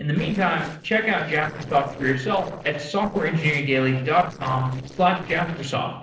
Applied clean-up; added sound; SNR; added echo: neural separator model SepFormer DNS4.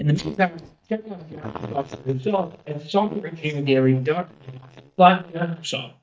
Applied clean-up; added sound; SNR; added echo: neural mask model DeepFilterNet 3.